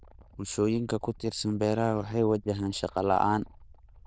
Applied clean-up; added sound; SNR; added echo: neural diffusion model UNIVERSE++.